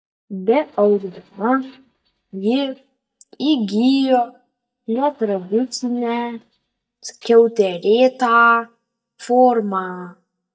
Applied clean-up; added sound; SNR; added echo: neural mask model DeepFilterNet 3.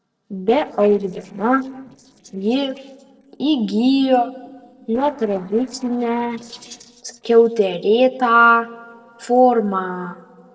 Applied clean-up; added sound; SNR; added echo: neural separator model SepFormer DNS4.